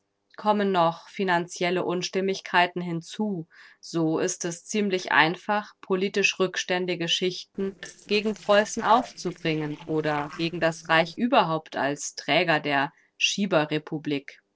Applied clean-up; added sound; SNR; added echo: neural separator model SepFormer DNS4.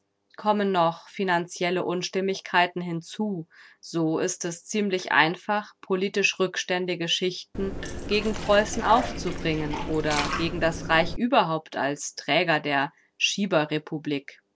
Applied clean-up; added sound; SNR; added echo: none; Liquid; 5 dB; none.